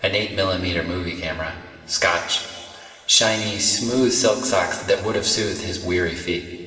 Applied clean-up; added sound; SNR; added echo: none; none; none; reverberation time 2.4 s.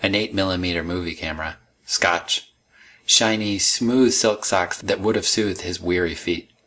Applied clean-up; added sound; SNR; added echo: none; none; none; none.